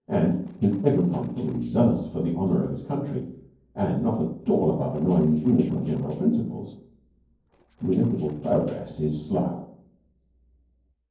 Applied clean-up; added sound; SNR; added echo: neural separator model SepFormer DNS4.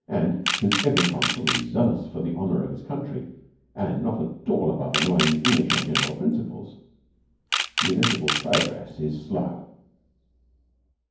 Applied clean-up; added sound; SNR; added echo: none; Camera; 1 dB; reverberation time 0.9 s.